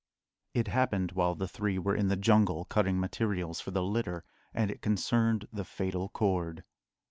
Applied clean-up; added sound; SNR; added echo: none; none; none; none.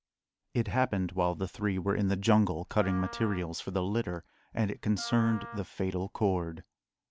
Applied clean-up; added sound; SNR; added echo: none; Wind instrument, woodwind instrument; 16 dB; none.